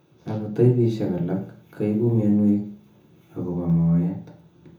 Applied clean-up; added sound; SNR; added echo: none; none; none; reverberation time 0.6 s.